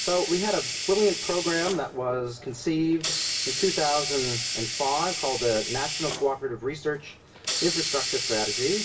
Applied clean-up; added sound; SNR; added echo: none; Hiss; 4 dB; reverberation time 0.2 s.